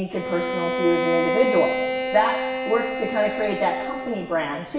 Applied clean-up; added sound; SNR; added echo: none; Bowed string instrument; 2 dB; reverberation time 1.3 s.